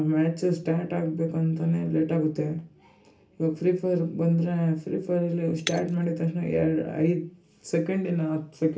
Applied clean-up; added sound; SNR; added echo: none; Shatter; 18 dB; reverberation time 0.3 s.